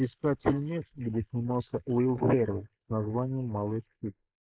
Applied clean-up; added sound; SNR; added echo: neural mask model Resemble Enhance denoiser.